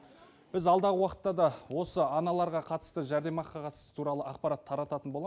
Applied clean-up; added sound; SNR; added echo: none; none; none; none.